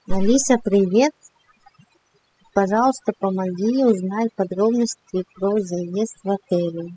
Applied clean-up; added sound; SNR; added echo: classical method spectral subtraction.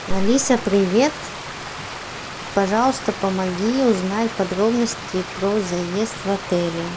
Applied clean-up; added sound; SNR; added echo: none; Stream; 11 dB; none.